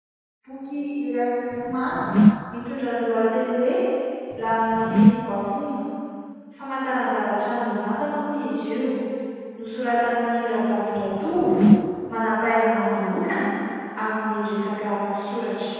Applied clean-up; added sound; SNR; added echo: none; Whoosh, swoosh, swish; -2 dB; reverberation time 2.1 s.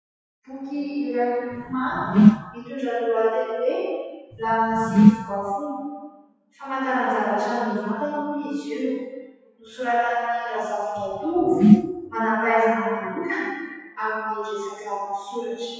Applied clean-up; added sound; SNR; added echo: classical method WPE with log-MMSE.